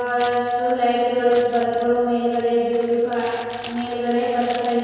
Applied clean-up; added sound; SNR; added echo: none; Crumpling, crinkling; 18 dB; reverberation time 1.9 s.